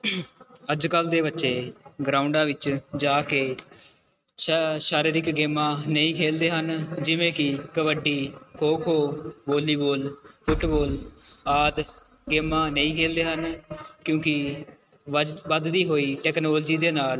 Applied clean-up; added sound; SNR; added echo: neural mask model RNNoise.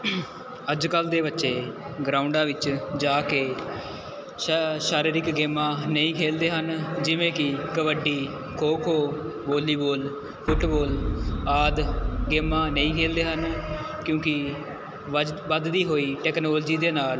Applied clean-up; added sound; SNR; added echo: none; Boom; 3 dB; none.